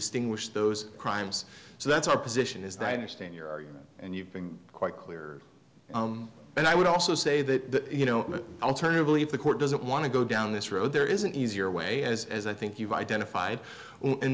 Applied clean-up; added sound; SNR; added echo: none; none; none; none.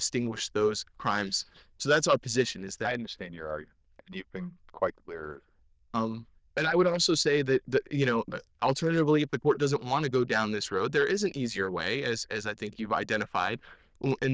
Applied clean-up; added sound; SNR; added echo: neural diffusion model UNIVERSE++.